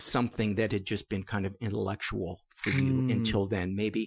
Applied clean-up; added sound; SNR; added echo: classical method Wiener filter.